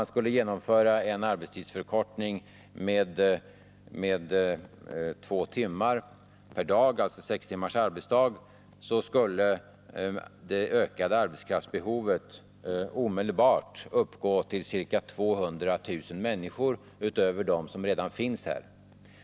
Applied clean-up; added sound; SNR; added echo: none; none; none; none.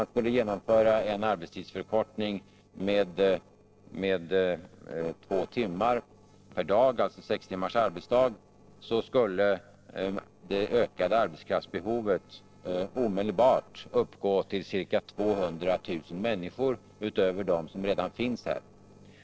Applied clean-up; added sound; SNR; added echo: neural separator model SepFormer DNS4.